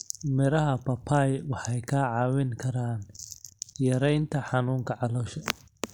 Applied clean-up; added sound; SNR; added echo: none; none; none; none.